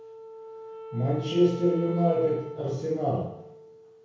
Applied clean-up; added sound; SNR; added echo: none; Wind instrument, woodwind instrument; 13 dB; reverberation time 0.7 s.